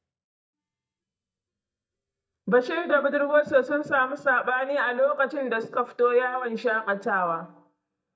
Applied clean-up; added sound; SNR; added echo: neural mask model DeepFilterNet 3.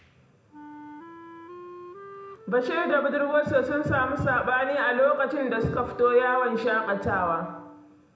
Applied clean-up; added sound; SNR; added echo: none; Wind instrument, woodwind instrument; 19 dB; reverberation time 0.7 s.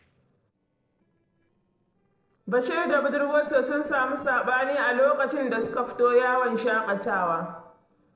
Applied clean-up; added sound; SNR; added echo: neural separator model SepFormer DNS4.